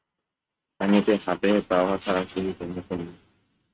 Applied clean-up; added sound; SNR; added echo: neural mask model RNNoise.